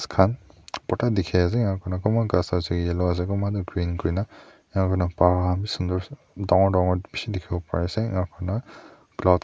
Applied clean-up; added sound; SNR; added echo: none; none; none; none.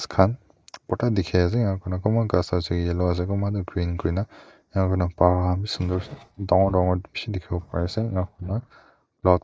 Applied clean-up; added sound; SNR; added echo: neural mask model DeepFilterNet 3.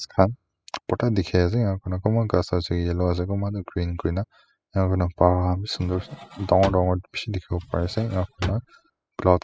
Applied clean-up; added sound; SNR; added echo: classical method spectral subtraction.